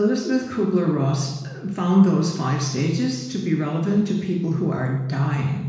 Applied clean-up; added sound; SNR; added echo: none; none; none; reverberation time 1.1 s.